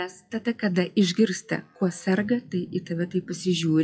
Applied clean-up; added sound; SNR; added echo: classical method WPE with log-MMSE.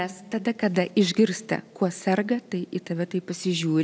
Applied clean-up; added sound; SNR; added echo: none; none; none; none.